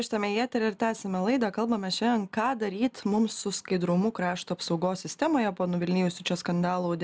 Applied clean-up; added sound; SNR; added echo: none; none; none; none.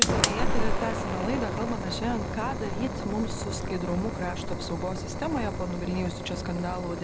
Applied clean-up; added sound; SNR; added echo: none; Fire; -3 dB; none.